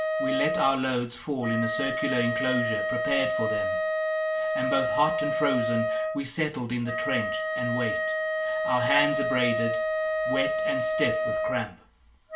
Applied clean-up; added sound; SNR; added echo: none; Wind instrument, woodwind instrument; -2 dB; reverberation time 0.2 s.